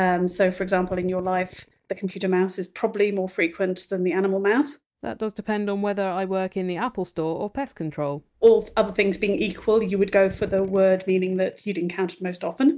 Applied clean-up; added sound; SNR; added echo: neural mask model DeepFilterNet 3.